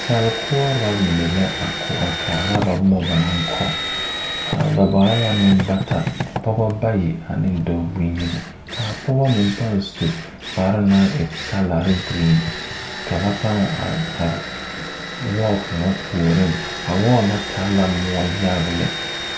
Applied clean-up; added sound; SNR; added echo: none; Drill; 8 dB; none.